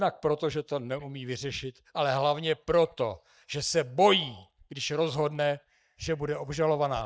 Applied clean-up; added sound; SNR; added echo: neural mask model DeepFilterNet 3.